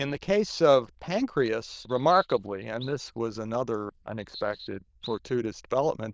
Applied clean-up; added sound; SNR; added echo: neural diffusion model UNIVERSE++.